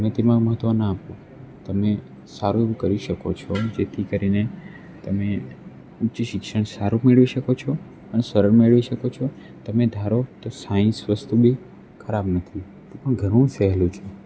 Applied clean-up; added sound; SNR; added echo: none; none; none; none.